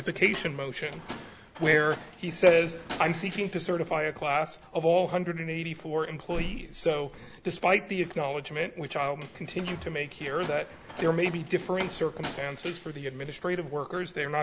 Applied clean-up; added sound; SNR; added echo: none; Slam; 14 dB; none.